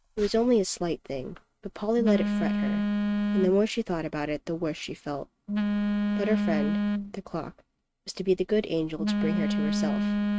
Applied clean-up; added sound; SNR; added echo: neural mask model RNNoise.